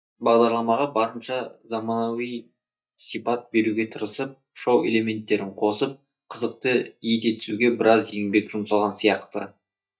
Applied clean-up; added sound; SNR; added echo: neural mask model DeepFilterNet 3.